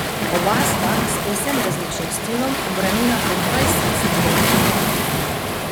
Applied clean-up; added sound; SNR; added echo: none; Waves, surf; -5 dB; none.